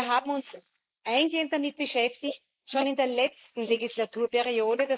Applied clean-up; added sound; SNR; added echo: neural mask model Resemble Enhance denoiser.